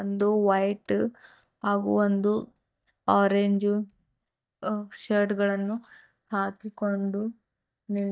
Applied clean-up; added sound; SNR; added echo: neural mask model DeepFilterNet 3.